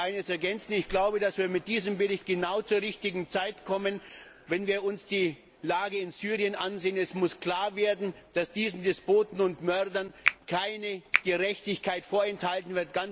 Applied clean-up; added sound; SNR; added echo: none; Finger snapping; 0 dB; none.